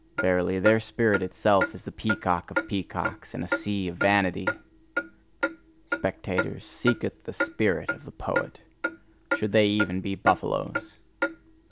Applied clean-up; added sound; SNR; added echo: none; Clock; 5 dB; none.